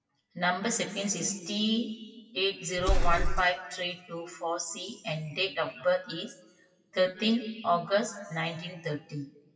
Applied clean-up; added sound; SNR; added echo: classical method WPE with log-MMSE.